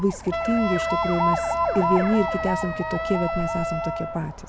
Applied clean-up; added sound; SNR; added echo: none; Wind instrument, woodwind instrument + Alarm; 0 dB; none.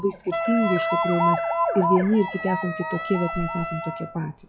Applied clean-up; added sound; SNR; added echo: classical method log-MMSE.